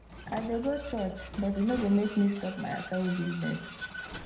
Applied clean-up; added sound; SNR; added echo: none; Vehicle; 12 dB; reverberation time 0.7 s.